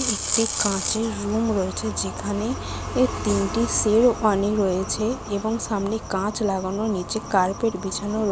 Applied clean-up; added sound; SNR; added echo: none; none; none; none.